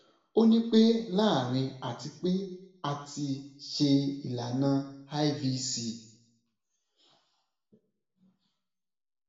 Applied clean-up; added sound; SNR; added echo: none; none; none; reverberation time 0.8 s.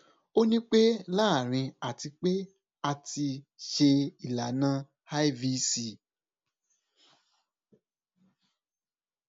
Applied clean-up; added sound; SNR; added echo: none; none; none; none.